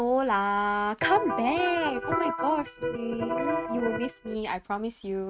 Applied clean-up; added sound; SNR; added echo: neural mask model RNNoise.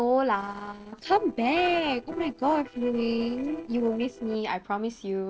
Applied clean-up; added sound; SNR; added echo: neural separator model SepFormer DNS4.